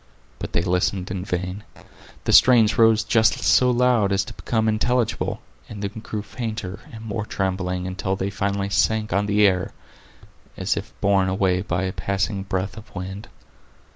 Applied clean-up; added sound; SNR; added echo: none; none; none; none.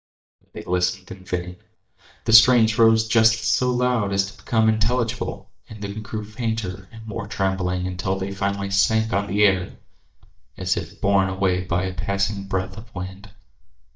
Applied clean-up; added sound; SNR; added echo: neural mask model DeepFilterNet 3.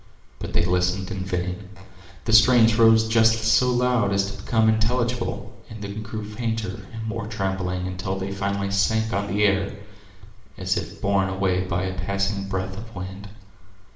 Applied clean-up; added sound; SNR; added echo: none; Thump, thud; 16 dB; reverberation time 0.9 s.